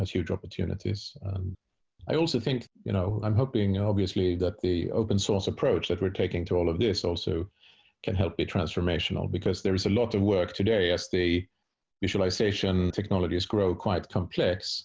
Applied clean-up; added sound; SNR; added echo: none; none; none; none.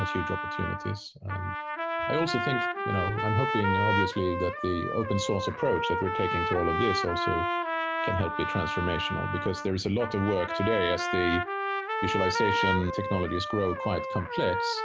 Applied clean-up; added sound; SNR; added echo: none; Trumpet; 1 dB; none.